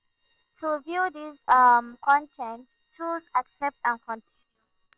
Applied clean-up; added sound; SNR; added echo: neural separator model SepFormer WHAM!.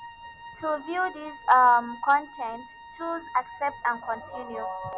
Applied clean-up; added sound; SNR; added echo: none; Wind instrument, woodwind instrument; 18 dB; none.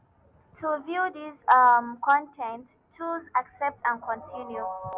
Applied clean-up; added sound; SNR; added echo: none; none; none; none.